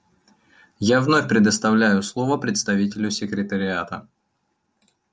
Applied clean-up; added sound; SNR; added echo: none; none; none; none.